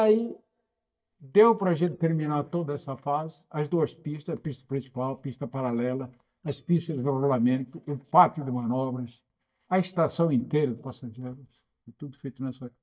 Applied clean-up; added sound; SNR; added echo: neural mask model DeepFilterNet 3.